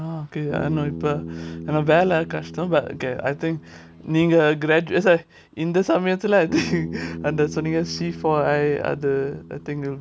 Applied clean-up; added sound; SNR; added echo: none; Bass guitar; 13 dB; none.